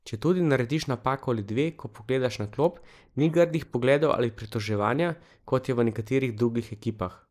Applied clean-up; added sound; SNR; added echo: neural mask model Resemble Enhance denoiser.